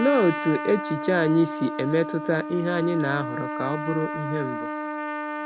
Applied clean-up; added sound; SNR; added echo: none; Trumpet; 6 dB; none.